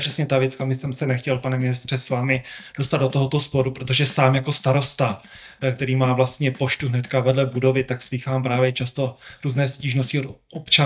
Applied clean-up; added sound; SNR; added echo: neural mask model DeepFilterNet 3.